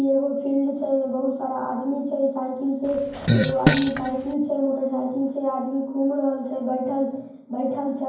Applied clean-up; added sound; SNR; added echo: none; Fart; -1 dB; reverberation time 0.9 s.